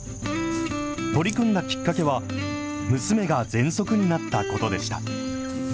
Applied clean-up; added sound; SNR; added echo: none; none; none; none.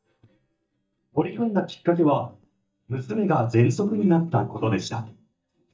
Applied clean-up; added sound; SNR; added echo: neural mask model DeepFilterNet 3.